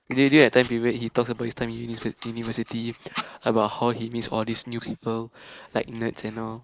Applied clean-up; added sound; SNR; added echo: neural mask model Resemble Enhance denoiser.